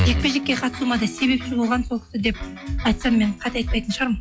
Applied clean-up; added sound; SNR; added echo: classical method log-MMSE.